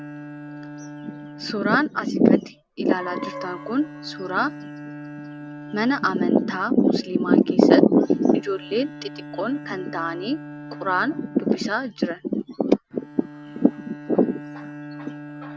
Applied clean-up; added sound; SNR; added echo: none; Bowed string instrument; 16 dB; none.